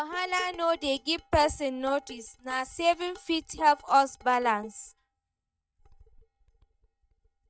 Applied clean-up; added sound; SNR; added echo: neural mask model DeepFilterNet 3.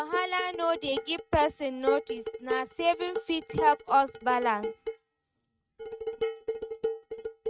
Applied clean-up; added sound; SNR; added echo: neural mask model RNNoise.